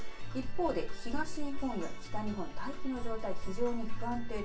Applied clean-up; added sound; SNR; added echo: none; none; none; reverberation time 0.2 s.